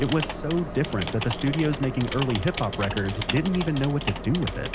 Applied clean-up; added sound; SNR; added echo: none; Train + Typing; 6 dB; none.